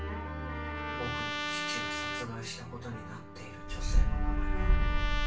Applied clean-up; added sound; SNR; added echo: none; Trumpet; 8 dB; reverberation time 0.2 s.